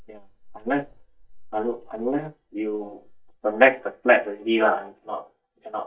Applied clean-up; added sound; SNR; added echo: neural mask model DeepFilterNet 3.